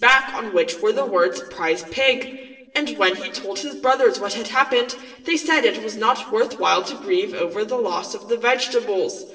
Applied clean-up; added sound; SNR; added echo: neural separator model SepFormer DNS4.